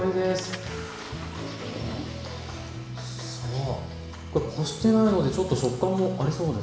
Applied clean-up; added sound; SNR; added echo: none; Toilet flush / Water; 18 dB; reverberation time 1.1 s.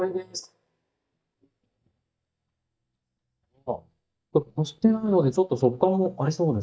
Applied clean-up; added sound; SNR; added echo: neural mask model DeepFilterNet 3.